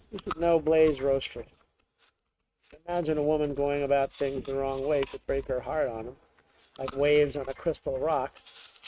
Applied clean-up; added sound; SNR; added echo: neural mask model RNNoise.